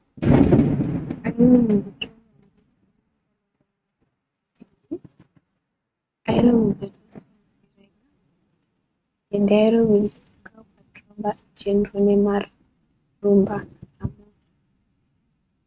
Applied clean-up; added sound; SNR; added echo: neural mask model RNNoise.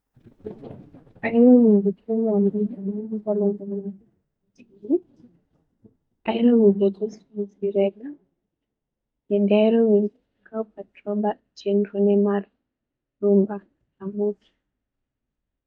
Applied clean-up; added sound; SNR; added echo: neural mask model DeepFilterNet 3.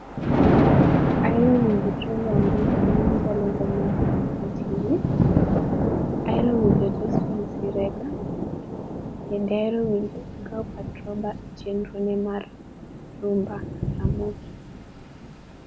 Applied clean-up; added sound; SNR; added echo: none; Thunder; -4 dB; none.